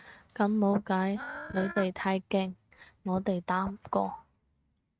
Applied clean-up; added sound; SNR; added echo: neural mask model RNNoise.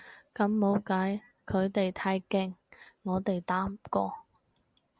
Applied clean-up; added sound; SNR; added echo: none; none; none; none.